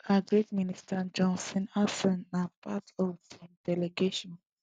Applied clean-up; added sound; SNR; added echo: none; none; none; none.